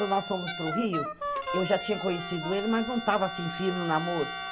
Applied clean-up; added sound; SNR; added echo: none; Bowed string instrument + Wind instrument, woodwind instrument; 6 dB; none.